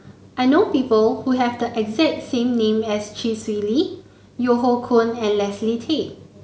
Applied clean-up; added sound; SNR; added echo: none; none; none; none.